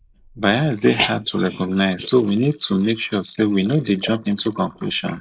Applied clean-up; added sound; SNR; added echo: neural mask model Resemble Enhance denoiser.